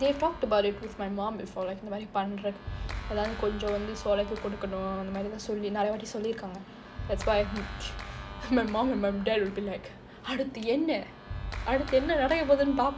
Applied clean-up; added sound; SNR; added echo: none; Clapping; 11 dB; none.